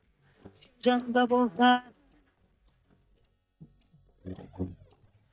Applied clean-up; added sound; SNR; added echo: neural mask model DeepFilterNet 3.